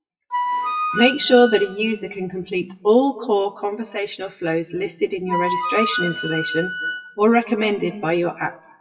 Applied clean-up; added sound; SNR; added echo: classical method WPE with log-MMSE.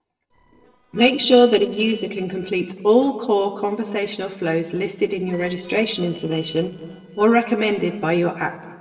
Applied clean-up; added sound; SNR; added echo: neural separator model SepFormer DNS4.